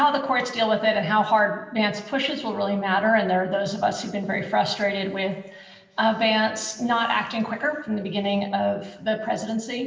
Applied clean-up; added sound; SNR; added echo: none; none; none; reverberation time 1.6 s.